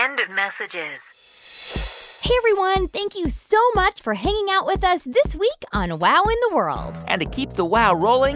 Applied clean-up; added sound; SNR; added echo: none; none; none; none.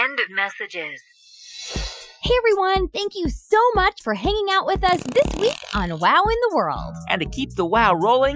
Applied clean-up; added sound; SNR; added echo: classical method Wiener filter.